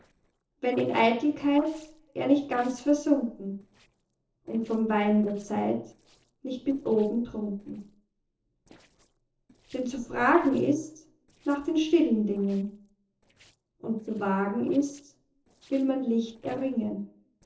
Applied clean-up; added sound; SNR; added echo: neural separator model SepFormer DNS4.